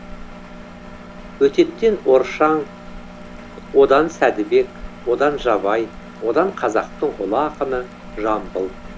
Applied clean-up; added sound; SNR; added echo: none; Engine + Liquid; 16 dB; none.